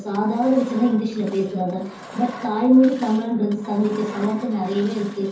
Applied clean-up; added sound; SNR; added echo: none; Engine; 19 dB; reverberation time 0.5 s.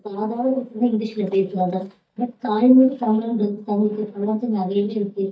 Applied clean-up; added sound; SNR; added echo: neural mask model DeepFilterNet 3.